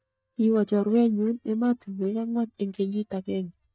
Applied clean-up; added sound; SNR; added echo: neural mask model DeepFilterNet 3.